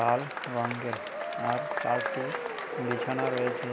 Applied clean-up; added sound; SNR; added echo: none; Applause / Crowd / Cheering; 1 dB; none.